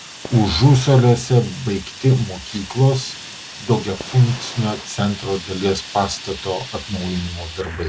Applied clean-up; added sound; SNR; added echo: none; Fire + Fire; 15 dB; none.